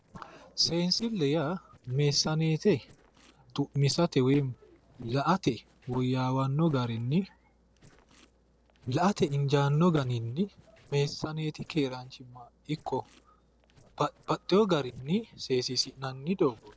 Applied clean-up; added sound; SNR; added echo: neural separator model SepFormer DNS4.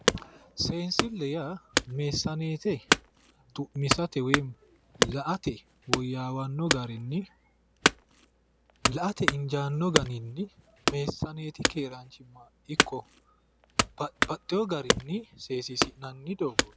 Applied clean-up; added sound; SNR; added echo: none; Wood / Domestic sounds, home sounds; -1 dB; none.